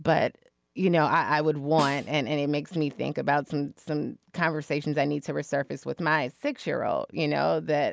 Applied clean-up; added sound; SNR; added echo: none; Snare drum; 14 dB; none.